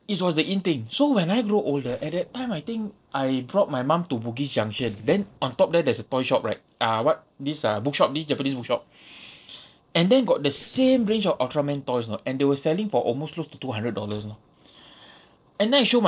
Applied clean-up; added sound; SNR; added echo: neural separator model SepFormer DNS4.